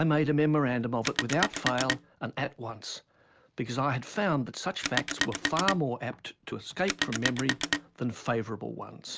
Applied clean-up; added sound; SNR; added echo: none; Telephone; 3 dB; none.